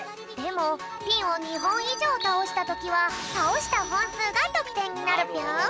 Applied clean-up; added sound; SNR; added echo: none; Wind instrument, woodwind instrument; 13 dB; none.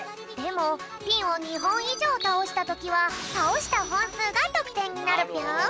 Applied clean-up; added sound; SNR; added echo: none; none; none; none.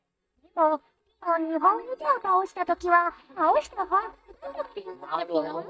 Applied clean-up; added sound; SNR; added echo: neural mask model DeepFilterNet 3.